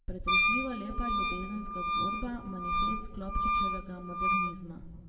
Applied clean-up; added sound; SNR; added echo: none; Wind instrument, woodwind instrument; -5 dB; reverberation time 1.9 s.